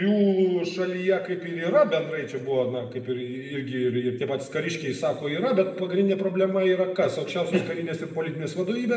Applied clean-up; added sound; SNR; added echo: none; none; none; reverberation time 2.1 s.